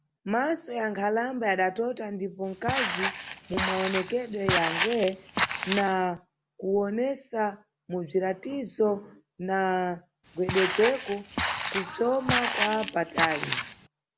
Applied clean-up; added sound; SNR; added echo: none; Walk, footsteps; 1 dB; none.